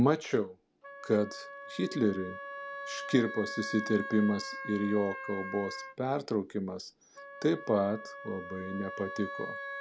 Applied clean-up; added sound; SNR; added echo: none; Wind instrument, woodwind instrument; 10 dB; none.